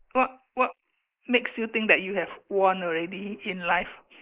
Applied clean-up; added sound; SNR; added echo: neural mask model Resemble Enhance denoiser.